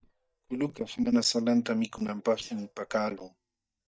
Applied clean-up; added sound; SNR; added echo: neural mask model DeepFilterNet 3.